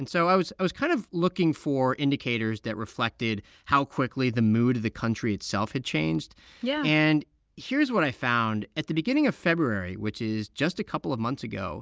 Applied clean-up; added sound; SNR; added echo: none; none; none; none.